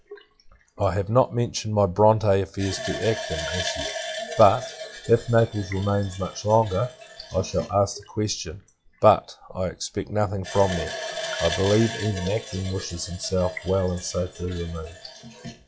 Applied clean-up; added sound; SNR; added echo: classical method log-MMSE.